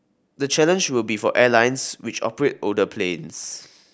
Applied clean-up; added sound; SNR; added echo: none; none; none; none.